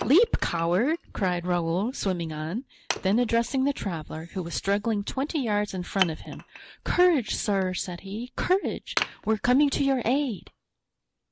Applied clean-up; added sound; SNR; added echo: none; Wood; 14 dB; none.